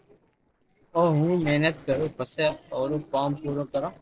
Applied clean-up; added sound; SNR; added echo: neural separator model SepFormer DNS4.